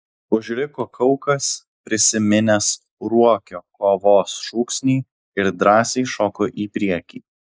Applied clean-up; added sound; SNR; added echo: neural mask model Resemble Enhance denoiser.